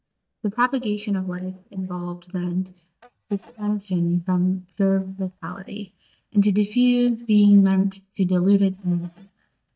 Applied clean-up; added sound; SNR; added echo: neural mask model DeepFilterNet 3.